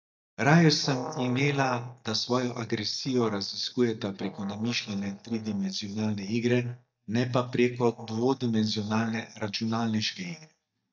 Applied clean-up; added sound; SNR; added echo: neural mask model DeepFilterNet 3.